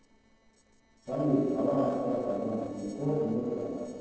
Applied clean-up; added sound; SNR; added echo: neural separator model SepFormer DNS4.